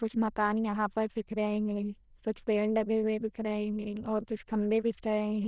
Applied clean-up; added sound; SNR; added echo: neural diffusion model UNIVERSE++.